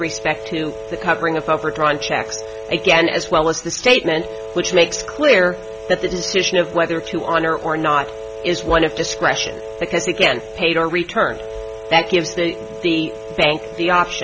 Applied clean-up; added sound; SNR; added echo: none; Wind instrument, woodwind instrument; 12 dB; none.